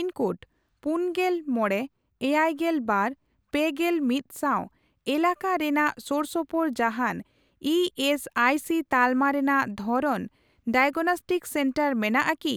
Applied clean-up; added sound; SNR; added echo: none; none; none; none.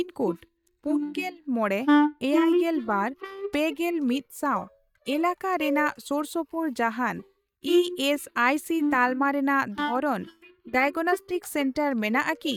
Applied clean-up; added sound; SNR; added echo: neural mask model DeepFilterNet 3.